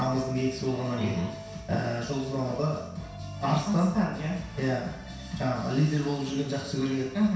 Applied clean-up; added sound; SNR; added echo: none; Chink, clink; 18 dB; reverberation time 0.7 s.